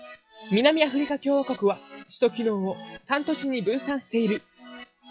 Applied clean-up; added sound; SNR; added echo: classical method log-MMSE.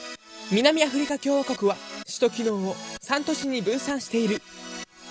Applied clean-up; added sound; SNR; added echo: none; Keyboard (musical); 14 dB; none.